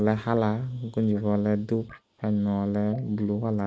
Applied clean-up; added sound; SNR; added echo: neural mask model Resemble Enhance denoiser.